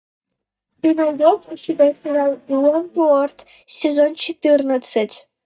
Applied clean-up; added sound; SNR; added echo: neural mask model DeepFilterNet 3.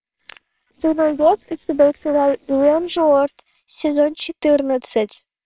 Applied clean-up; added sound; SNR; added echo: neural separator model SepFormer WHAMR!.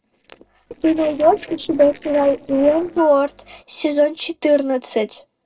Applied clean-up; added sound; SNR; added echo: neural separator model SepFormer DNS4.